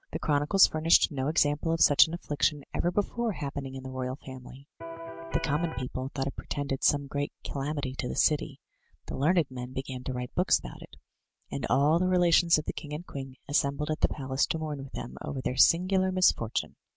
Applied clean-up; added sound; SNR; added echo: none; Electric guitar; 9 dB; none.